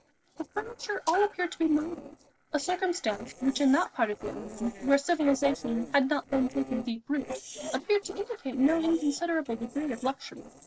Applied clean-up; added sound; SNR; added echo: neural separator model SepFormer DNS4.